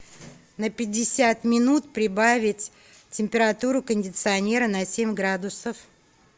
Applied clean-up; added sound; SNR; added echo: none; none; none; none.